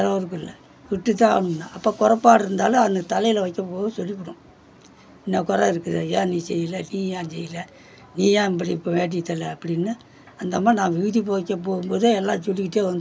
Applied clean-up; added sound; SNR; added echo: none; none; none; none.